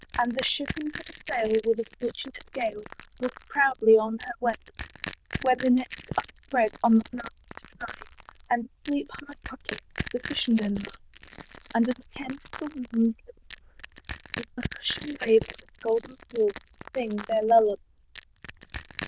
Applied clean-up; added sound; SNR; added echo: neural diffusion model UNIVERSE++.